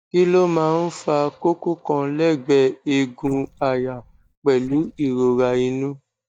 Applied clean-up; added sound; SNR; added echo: neural mask model DeepFilterNet 3.